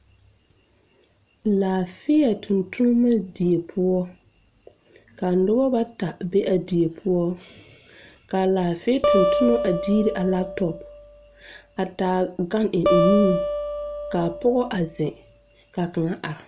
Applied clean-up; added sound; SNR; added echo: none; Acoustic guitar; 3 dB; none.